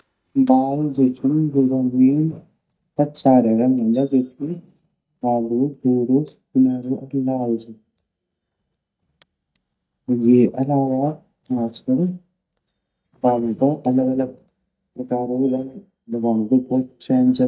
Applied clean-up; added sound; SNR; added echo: neural mask model DeepFilterNet 3.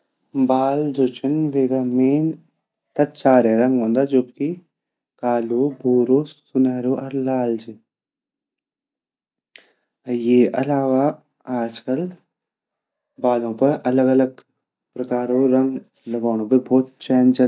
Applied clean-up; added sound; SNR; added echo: none; none; none; none.